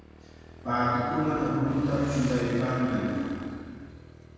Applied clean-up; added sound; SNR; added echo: none; Motorcycle / Engine; 14 dB; reverberation time 2.2 s.